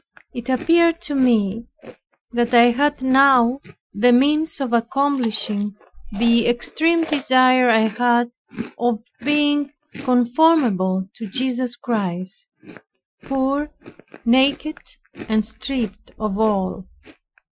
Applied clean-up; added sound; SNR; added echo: classical method Wiener filter.